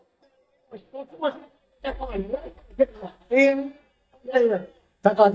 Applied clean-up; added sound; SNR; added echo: neural mask model DeepFilterNet 3.